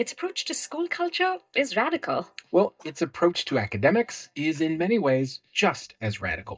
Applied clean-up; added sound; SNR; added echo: neural mask model DeepFilterNet 3.